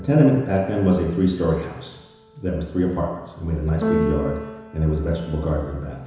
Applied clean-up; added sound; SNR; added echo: none; Keyboard (musical); 10 dB; reverberation time 1.0 s.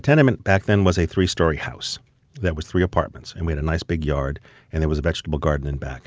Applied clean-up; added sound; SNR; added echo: none; none; none; none.